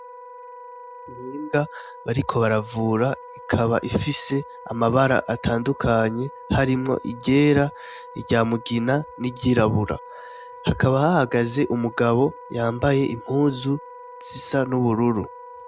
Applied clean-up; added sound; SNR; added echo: none; Wind instrument, woodwind instrument; 18 dB; none.